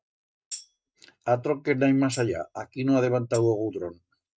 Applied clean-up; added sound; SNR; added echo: neural mask model RNNoise.